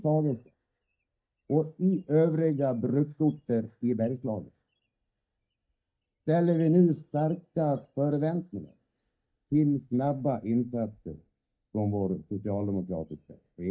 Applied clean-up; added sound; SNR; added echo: neural mask model DeepFilterNet 3.